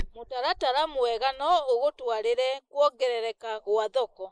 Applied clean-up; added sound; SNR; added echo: neural mask model Resemble Enhance denoiser.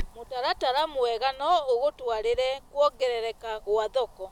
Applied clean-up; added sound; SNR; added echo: none; Wind; 17 dB; none.